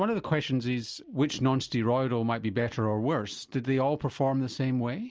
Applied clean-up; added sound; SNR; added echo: none; none; none; none.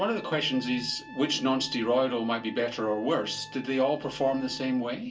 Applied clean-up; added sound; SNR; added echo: none; Trumpet; 20 dB; reverberation time 0.2 s.